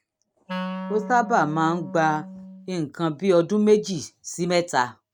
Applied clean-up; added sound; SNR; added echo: neural mask model RNNoise.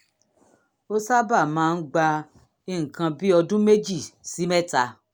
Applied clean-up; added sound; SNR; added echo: none; none; none; none.